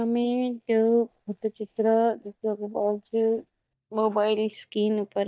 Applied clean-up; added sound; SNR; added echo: neural mask model DeepFilterNet 3.